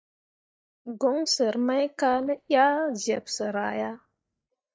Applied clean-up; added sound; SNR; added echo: neural mask model DeepFilterNet 3.